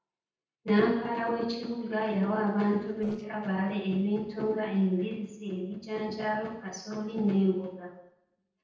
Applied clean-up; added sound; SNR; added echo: neural separator model SepFormer DNS4.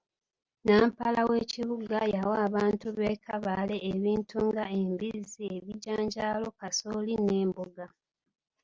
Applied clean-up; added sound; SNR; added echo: none; none; none; none.